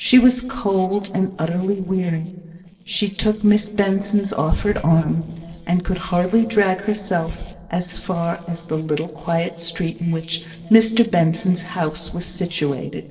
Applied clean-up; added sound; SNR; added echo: neural separator model SepFormer DNS4.